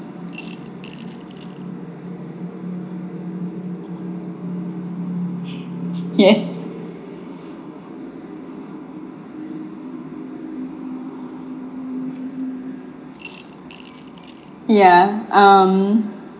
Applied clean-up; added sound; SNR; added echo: none; Coin (dropping) / Glass; 18 dB; reverberation time 0.4 s.